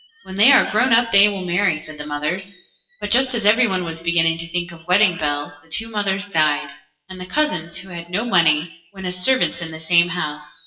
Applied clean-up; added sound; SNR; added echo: classical method WPE with log-MMSE.